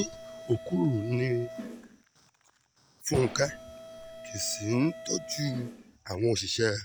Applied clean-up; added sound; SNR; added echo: none; Mechanisms; 13 dB; none.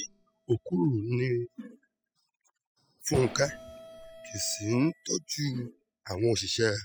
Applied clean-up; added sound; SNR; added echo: classical method spectral subtraction.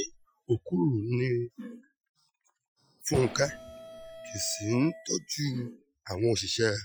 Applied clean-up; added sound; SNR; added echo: classical method Wiener filter.